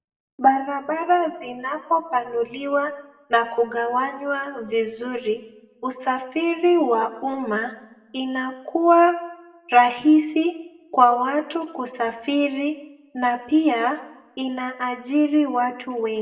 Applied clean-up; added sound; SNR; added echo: none; none; none; reverberation time 0.7 s.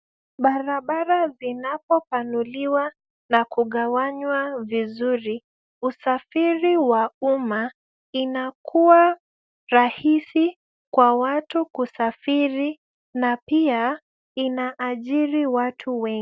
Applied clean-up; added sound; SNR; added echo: none; none; none; none.